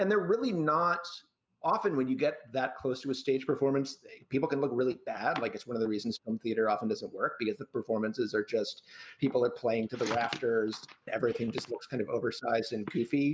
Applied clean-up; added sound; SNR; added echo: none; none; none; none.